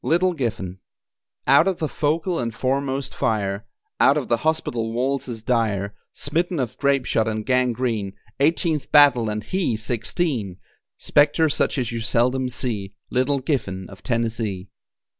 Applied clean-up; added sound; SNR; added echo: none; none; none; none.